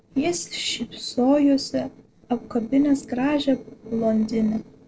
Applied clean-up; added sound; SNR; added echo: neural separator model SepFormer DNS4.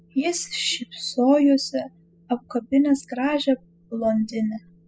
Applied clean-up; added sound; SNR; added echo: classical method spectral subtraction.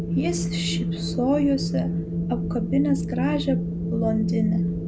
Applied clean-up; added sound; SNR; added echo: none; Wind; -1 dB; none.